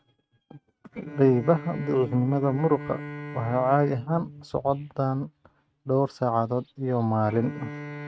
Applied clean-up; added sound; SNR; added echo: neural mask model RNNoise.